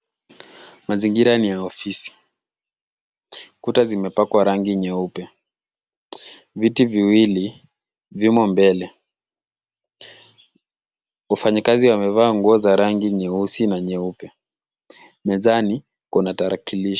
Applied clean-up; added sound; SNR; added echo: none; none; none; none.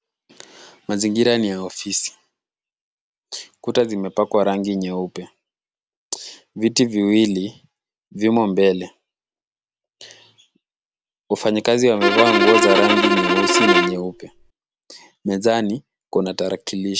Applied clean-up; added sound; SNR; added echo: none; Bowed string instrument; -4 dB; none.